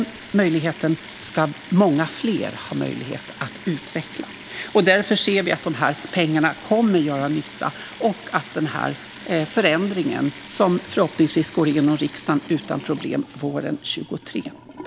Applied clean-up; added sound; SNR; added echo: none; Sink (filling or washing) / Water tap, faucet; 12 dB; none.